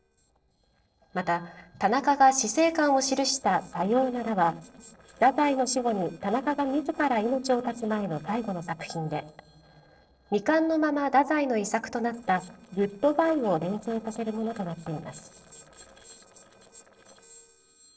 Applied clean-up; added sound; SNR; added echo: neural separator model SepFormer DNS4.